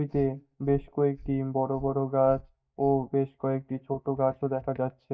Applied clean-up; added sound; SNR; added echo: neural mask model DeepFilterNet 3.